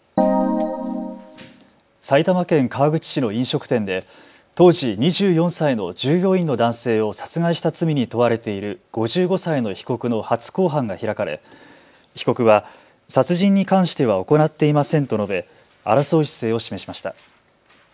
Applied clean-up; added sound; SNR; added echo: none; none; none; none.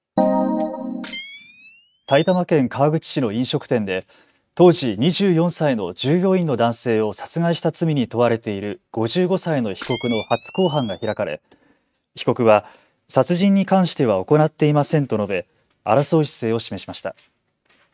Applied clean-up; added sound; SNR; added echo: neural mask model RNNoise.